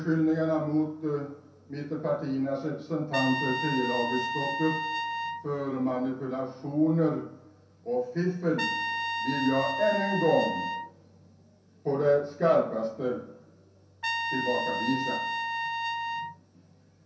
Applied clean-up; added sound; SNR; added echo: none; Trumpet; 5 dB; reverberation time 0.6 s.